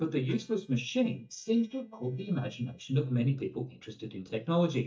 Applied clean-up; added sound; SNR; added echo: neural mask model DeepFilterNet 3.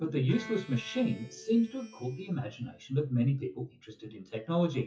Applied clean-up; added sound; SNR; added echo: classical method WPE with log-MMSE.